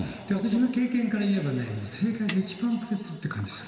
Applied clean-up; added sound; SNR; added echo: none; Snare drum; 16 dB; reverberation time 2.5 s.